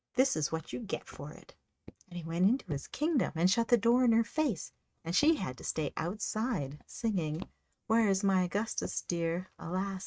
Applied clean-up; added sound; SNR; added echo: neural mask model RNNoise.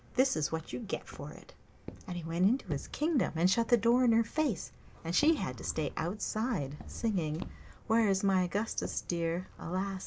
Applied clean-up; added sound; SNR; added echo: none; Livestock, farm animals, working animals + Walk, footsteps; 16 dB; none.